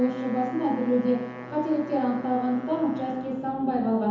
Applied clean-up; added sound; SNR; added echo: none; Wind instrument, woodwind instrument; 15 dB; reverberation time 1.0 s.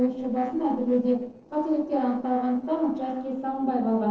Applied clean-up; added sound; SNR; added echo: neural separator model SepFormer DNS4.